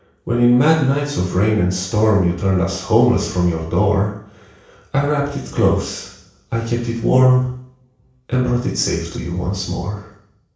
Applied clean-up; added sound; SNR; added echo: none; none; none; reverberation time 0.7 s.